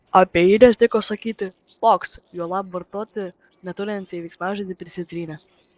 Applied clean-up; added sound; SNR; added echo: neural separator model SepFormer DNS4.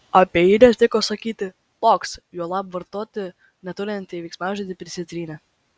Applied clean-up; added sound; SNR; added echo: none; none; none; none.